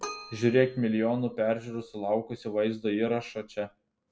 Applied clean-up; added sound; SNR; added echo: none; Keyboard (musical); 19 dB; none.